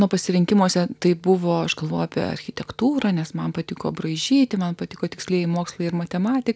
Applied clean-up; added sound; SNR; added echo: none; none; none; none.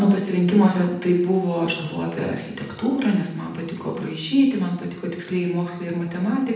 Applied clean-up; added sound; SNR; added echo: none; none; none; reverberation time 0.9 s.